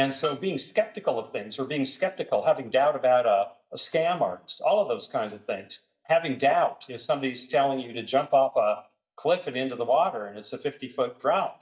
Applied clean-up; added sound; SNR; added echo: neural mask model DeepFilterNet 3.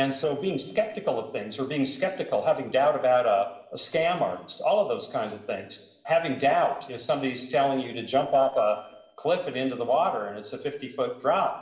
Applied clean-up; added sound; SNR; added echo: neural separator model SepFormer DNS4.